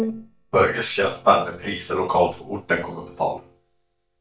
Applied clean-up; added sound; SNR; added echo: neural mask model DeepFilterNet 3.